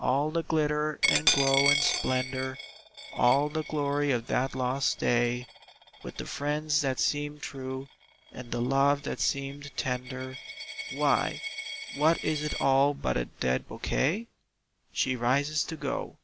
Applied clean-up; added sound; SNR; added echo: none; Coin (dropping); 8 dB; none.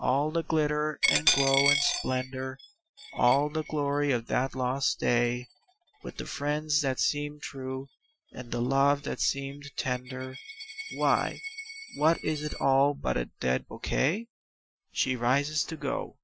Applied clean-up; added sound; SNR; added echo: classical method Wiener filter.